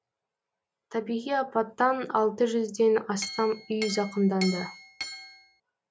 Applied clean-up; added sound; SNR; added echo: none; Chink, clink; 11 dB; none.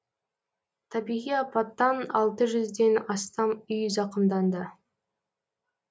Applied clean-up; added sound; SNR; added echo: none; none; none; none.